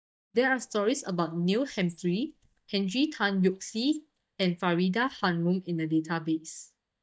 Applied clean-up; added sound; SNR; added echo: neural mask model DeepFilterNet 3.